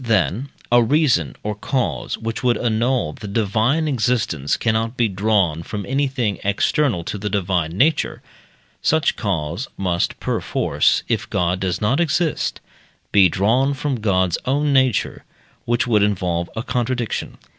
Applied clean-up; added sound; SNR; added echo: none; none; none; none.